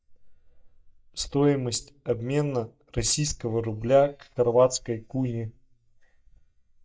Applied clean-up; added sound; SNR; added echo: neural mask model DeepFilterNet 3.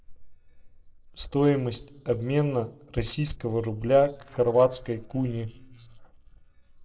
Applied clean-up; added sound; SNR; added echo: neural separator model SepFormer DNS4.